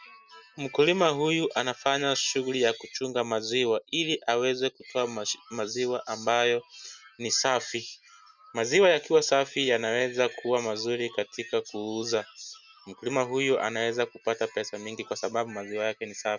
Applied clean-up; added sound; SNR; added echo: none; none; none; none.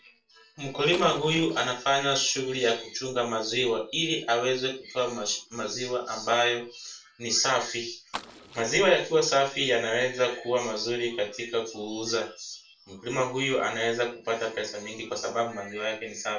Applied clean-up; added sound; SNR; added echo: neural separator model SepFormer DNS4.